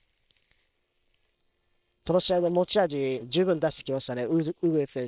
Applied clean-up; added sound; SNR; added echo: neural separator model SepFormer WHAM!.